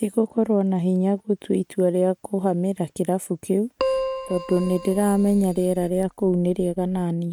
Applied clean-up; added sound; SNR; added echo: neural mask model RNNoise.